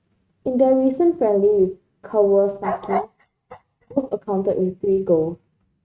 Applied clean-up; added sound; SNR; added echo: neural mask model RNNoise.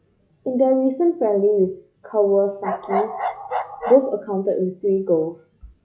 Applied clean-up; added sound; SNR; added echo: classical method log-MMSE.